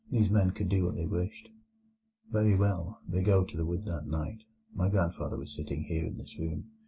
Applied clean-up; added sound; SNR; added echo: none; none; none; none.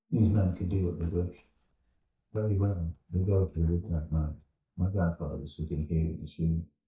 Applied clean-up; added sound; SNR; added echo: neural mask model DeepFilterNet 3.